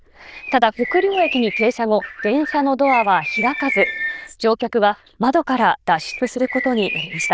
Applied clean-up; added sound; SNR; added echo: neural diffusion model UNIVERSE++.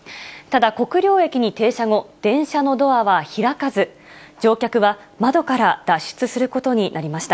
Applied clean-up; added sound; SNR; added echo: none; none; none; none.